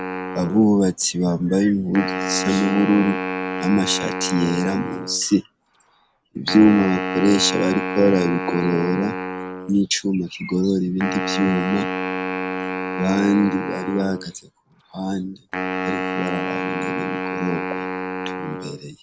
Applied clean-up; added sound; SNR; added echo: none; Wind instrument, woodwind instrument; 6 dB; none.